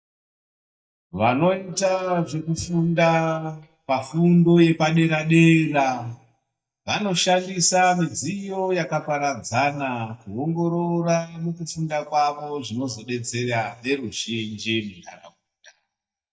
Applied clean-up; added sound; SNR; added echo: neural mask model DeepFilterNet 3.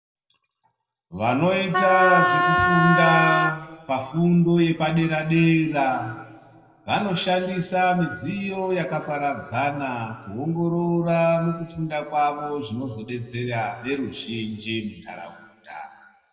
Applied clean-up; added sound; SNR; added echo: none; Wind instrument, woodwind instrument; -4 dB; reverberation time 1.6 s.